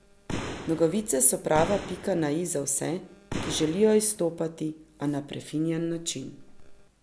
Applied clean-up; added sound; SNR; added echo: none; Boom; 10 dB; none.